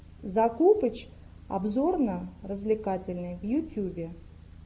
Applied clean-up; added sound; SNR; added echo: none; none; none; none.